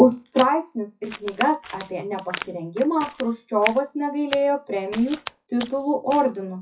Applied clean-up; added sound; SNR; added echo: classical method WPE with log-MMSE.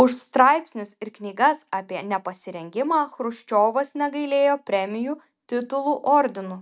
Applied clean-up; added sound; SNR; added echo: none; none; none; none.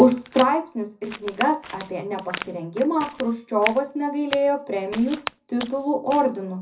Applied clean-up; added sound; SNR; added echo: none; Crack; 13 dB; reverberation time 0.4 s.